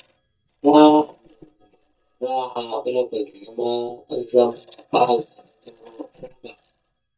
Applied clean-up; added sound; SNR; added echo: neural mask model DeepFilterNet 3.